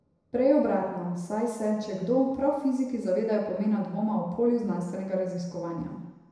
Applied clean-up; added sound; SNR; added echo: none; none; none; reverberation time 1.0 s.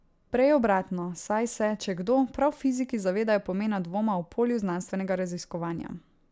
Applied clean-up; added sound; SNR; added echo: none; none; none; none.